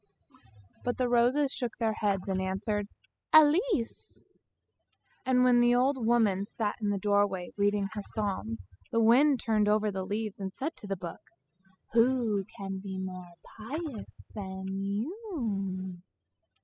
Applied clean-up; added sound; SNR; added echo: classical method spectral subtraction.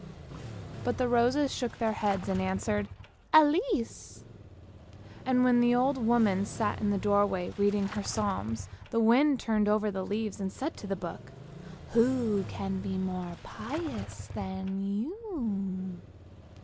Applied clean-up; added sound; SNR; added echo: none; Engine starting / Motorcycle; 14 dB; none.